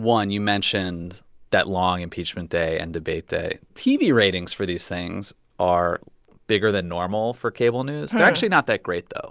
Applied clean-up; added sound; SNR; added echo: none; none; none; none.